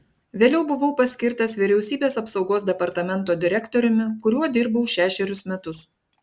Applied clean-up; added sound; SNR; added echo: none; none; none; none.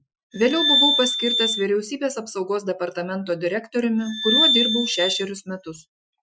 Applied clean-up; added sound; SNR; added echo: classical method Wiener filter.